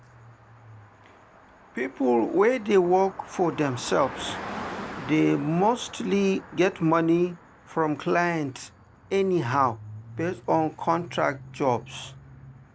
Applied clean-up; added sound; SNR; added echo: none; Car passing by; 16 dB; none.